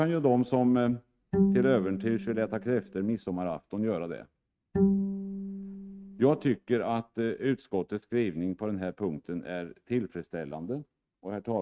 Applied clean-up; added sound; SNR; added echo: neural mask model RNNoise.